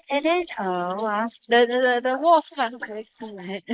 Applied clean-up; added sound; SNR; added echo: neural mask model Resemble Enhance denoiser.